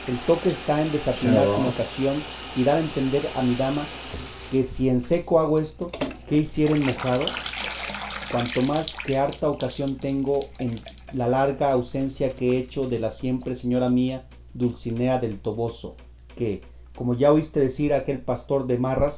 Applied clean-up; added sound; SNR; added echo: none; Bathtub (filling or washing) / Water tap, faucet; 11 dB; reverberation time 0.3 s.